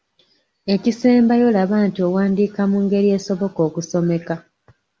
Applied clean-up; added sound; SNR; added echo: none; none; none; none.